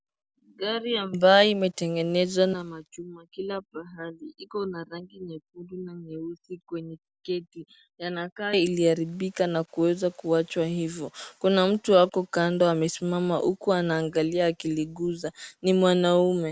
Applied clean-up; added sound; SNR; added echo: none; none; none; none.